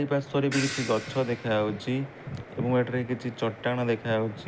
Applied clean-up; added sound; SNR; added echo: none; Crash cymbal; 11 dB; none.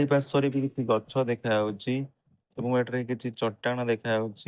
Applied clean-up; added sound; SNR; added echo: neural mask model DeepFilterNet 3.